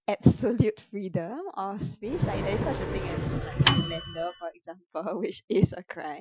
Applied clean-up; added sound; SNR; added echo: classical method Wiener filter.